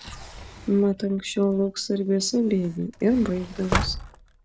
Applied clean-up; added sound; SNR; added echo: none; Sliding door; 10 dB; none.